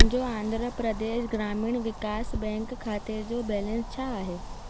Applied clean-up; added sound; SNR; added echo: none; Wind; -1 dB; none.